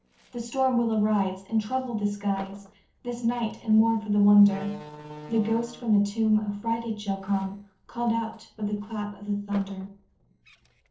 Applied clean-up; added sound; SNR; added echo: neural separator model SepFormer DNS4.